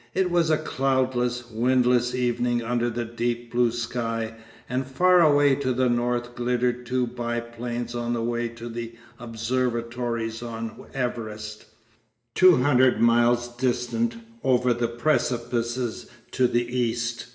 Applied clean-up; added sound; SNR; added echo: none; none; none; reverberation time 0.7 s.